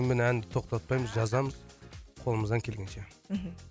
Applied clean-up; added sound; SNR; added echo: none; Chicken, rooster; 16 dB; none.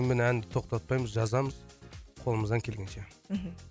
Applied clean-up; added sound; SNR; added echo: none; none; none; none.